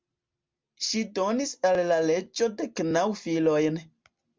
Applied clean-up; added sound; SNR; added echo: none; none; none; none.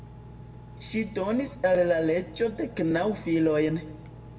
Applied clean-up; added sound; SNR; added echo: none; Engine; 17 dB; reverberation time 1.1 s.